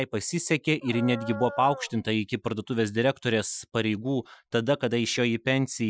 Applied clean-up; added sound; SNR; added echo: classical method Wiener filter.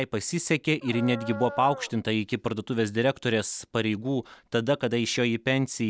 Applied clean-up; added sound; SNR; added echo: none; Dog; 12 dB; none.